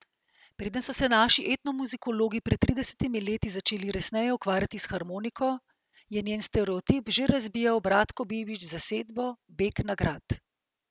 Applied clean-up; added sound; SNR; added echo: none; none; none; none.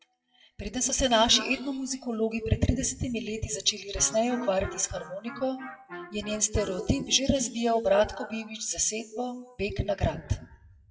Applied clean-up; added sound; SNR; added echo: classical method WPE with log-MMSE.